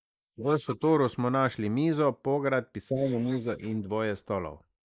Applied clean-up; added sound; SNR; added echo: neural mask model Resemble Enhance denoiser.